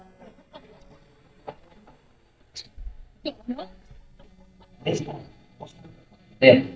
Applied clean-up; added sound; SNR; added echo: neural mask model DeepFilterNet 3.